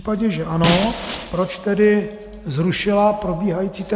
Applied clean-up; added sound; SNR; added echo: none; Shatter; 10 dB; none.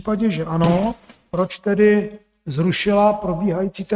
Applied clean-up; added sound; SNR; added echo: neural mask model RNNoise.